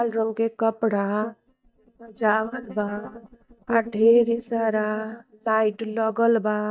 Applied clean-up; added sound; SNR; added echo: neural mask model DeepFilterNet 3.